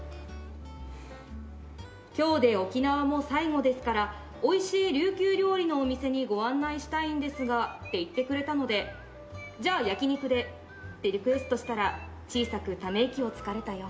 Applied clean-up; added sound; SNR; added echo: none; none; none; none.